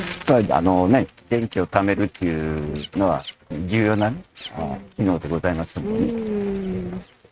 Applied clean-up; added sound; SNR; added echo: neural mask model RNNoise.